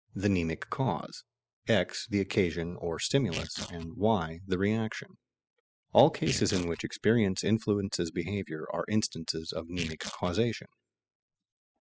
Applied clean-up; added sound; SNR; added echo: classical method spectral subtraction.